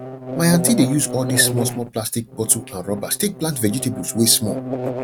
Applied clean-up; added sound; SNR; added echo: none; Buzz; 8 dB; none.